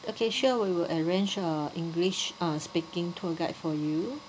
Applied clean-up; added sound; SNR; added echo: none; none; none; none.